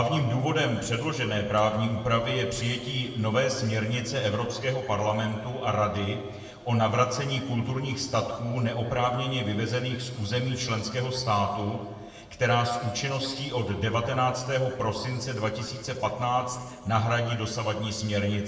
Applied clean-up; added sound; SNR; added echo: none; none; none; reverberation time 1.1 s.